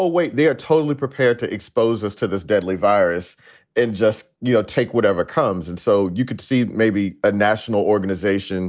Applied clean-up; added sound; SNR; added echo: none; none; none; none.